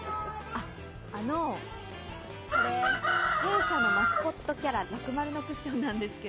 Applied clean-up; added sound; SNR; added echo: none; Chicken, rooster; -5 dB; none.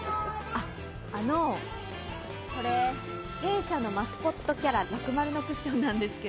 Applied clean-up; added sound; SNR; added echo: none; none; none; none.